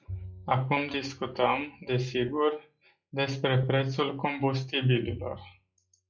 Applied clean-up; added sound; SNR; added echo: classical method log-MMSE.